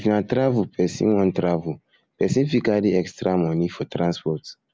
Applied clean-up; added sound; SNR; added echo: none; none; none; none.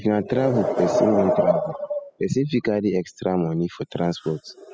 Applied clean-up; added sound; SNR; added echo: classical method spectral subtraction.